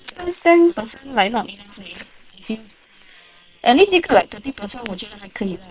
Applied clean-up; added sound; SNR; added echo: neural separator model SepFormer WHAM!.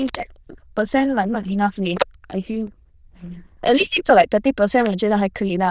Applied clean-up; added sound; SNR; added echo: neural diffusion model UNIVERSE++.